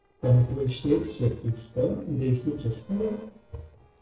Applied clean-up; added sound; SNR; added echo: neural separator model SepFormer DNS4.